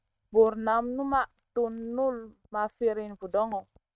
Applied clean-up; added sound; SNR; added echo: neural mask model RNNoise.